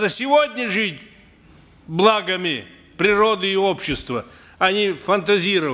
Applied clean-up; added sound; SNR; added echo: none; none; none; none.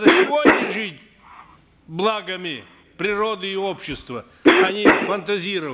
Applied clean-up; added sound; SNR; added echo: none; Cough; -4 dB; none.